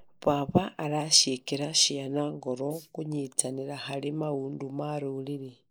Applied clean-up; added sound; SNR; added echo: neural mask model Resemble Enhance denoiser.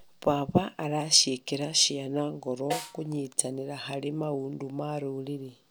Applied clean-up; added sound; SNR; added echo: none; Snare drum; 10 dB; none.